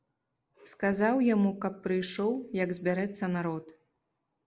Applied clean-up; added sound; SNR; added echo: none; none; none; none.